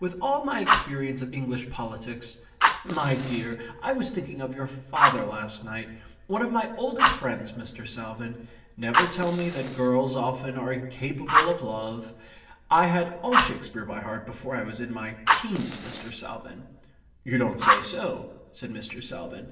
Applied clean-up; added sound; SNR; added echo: none; Fire; 0 dB; reverberation time 0.8 s.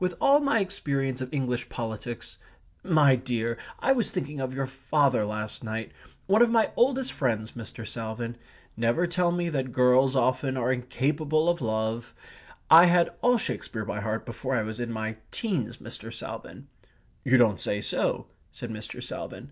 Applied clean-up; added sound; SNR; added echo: none; none; none; none.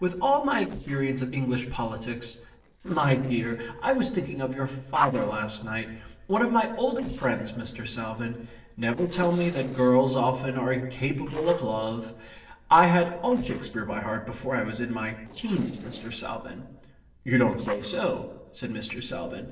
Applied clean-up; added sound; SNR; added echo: neural separator model SepFormer DNS4.